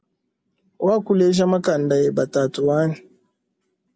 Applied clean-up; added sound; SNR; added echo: none; none; none; none.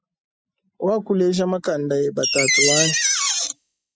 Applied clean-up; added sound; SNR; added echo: classical method spectral subtraction.